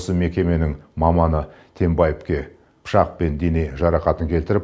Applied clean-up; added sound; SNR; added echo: none; none; none; none.